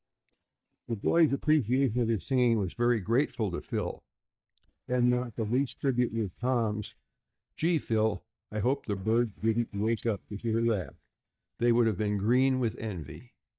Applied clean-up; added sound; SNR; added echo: neural mask model DeepFilterNet 3.